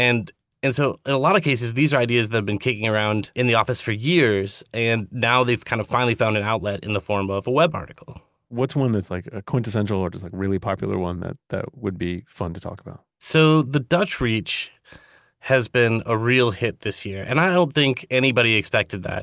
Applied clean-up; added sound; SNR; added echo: none; none; none; none.